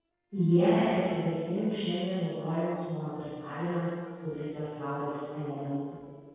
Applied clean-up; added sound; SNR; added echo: neural separator model SepFormer DNS4.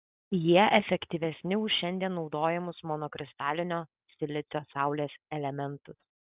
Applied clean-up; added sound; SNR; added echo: none; none; none; none.